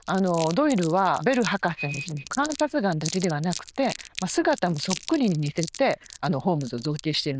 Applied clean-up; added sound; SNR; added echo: neural diffusion model UNIVERSE++.